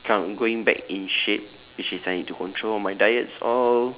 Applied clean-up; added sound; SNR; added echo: none; none; none; none.